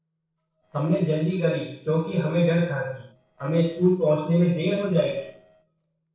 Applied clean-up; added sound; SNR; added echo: neural separator model SepFormer DNS4.